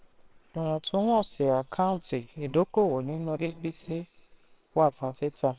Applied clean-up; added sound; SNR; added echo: neural separator model SepFormer WHAMR!.